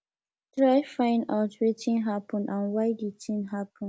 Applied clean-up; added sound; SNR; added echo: none; none; none; none.